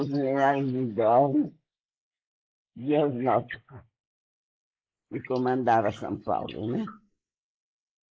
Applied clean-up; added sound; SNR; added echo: neural mask model Resemble Enhance denoiser.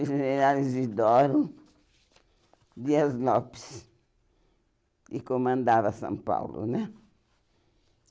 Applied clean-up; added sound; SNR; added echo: none; none; none; none.